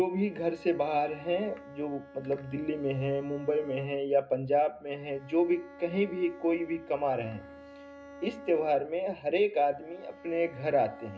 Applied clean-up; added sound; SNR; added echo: none; Bowed string instrument; 19 dB; reverberation time 0.2 s.